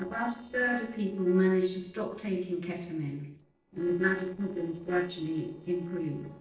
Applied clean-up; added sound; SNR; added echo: neural separator model SepFormer DNS4.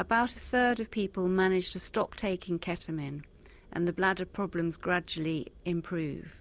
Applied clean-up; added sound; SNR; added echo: none; none; none; none.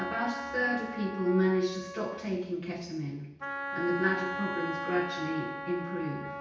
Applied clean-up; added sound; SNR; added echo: none; Wind instrument, woodwind instrument; 6 dB; reverberation time 0.9 s.